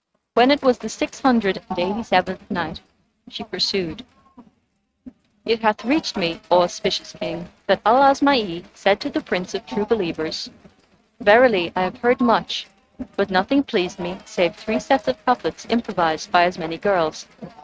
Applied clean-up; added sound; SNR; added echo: neural mask model RNNoise.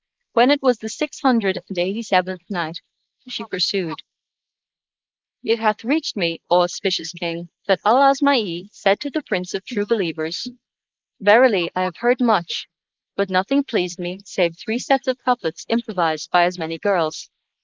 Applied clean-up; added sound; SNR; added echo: neural mask model Resemble Enhance denoiser.